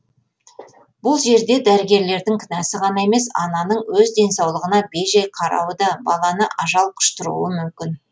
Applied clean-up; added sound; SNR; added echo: none; none; none; none.